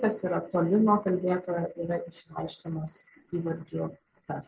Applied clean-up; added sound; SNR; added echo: none; none; none; none.